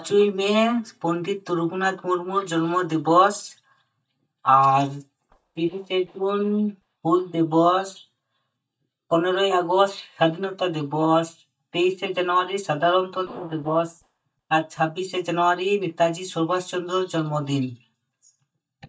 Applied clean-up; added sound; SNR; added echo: neural mask model DeepFilterNet 3.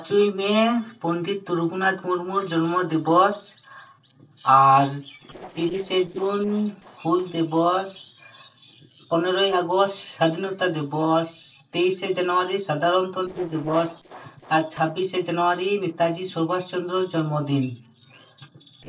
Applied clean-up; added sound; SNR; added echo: neural separator model SepFormer DNS4.